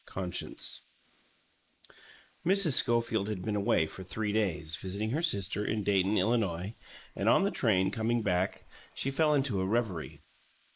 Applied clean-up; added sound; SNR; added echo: neural mask model Resemble Enhance denoiser.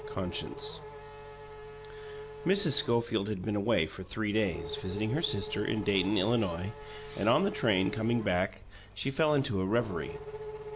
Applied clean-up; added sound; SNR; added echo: none; Race car, auto racing / Accelerating, revving, vroom; 13 dB; none.